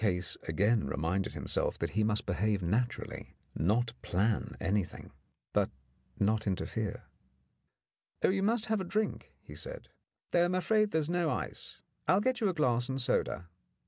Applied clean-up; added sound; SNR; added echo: none; none; none; none.